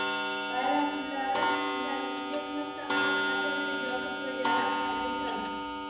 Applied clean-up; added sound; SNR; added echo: none; Clock; -4 dB; reverberation time 1.1 s.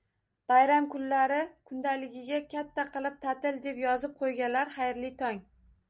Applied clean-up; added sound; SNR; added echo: none; none; none; none.